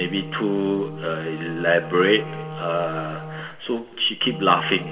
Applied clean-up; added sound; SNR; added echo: none; Wind instrument, woodwind instrument; 11 dB; reverberation time 1.6 s.